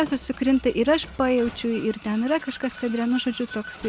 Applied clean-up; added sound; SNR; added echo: none; Vehicle; 17 dB; none.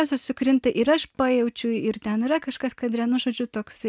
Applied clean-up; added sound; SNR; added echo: none; none; none; none.